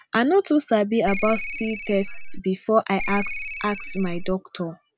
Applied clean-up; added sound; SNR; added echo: none; Ringtone; 3 dB; none.